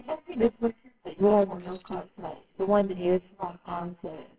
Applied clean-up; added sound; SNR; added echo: neural separator model SepFormer WHAMR!.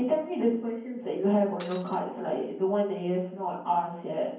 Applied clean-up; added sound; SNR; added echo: none; Shatter; 19 dB; reverberation time 0.9 s.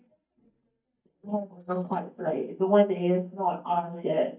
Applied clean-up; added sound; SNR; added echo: neural mask model DeepFilterNet 3.